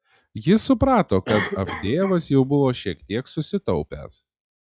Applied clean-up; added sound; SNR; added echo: classical method log-MMSE.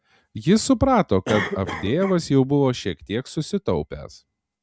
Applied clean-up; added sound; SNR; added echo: none; Cough; 14 dB; none.